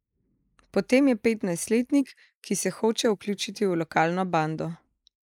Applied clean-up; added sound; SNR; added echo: neural mask model Resemble Enhance denoiser.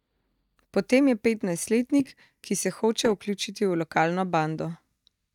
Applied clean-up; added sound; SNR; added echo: neural mask model DeepFilterNet 3.